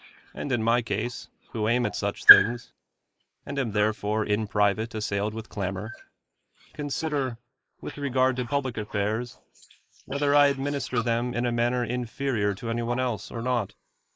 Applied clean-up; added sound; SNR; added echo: neural mask model Resemble Enhance denoiser.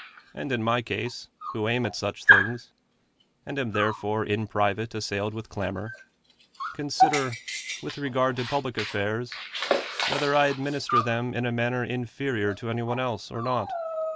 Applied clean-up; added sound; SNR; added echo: none; Dog; 2 dB; none.